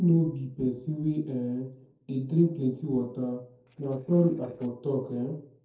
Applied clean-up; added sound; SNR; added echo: neural separator model SepFormer DNS4.